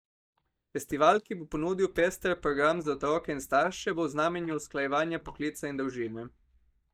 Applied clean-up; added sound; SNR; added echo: neural mask model DeepFilterNet 3.